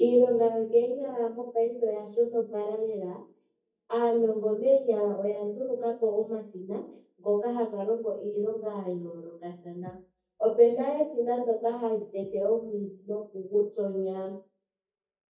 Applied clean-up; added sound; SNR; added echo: neural mask model DeepFilterNet 3.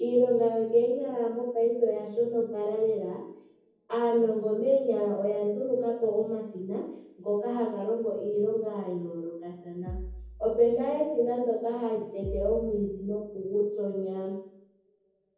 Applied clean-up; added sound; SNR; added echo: none; Bass drum; 14 dB; reverberation time 0.9 s.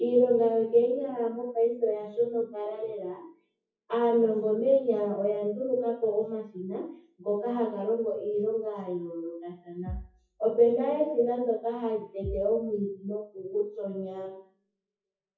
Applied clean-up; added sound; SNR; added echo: classical method WPE with log-MMSE.